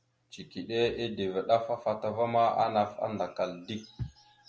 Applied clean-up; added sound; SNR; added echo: none; none; none; none.